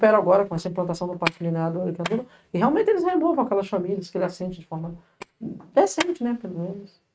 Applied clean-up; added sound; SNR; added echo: neural mask model RNNoise.